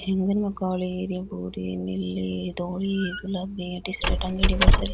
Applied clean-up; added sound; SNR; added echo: none; Squeak; -1 dB; none.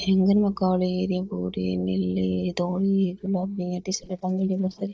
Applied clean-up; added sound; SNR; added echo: neural mask model DeepFilterNet 3.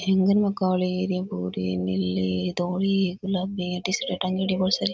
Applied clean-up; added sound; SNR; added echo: none; none; none; none.